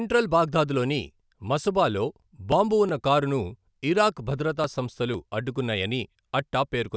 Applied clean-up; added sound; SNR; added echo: none; none; none; none.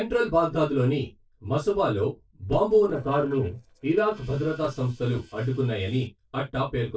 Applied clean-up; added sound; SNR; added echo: neural separator model SepFormer DNS4.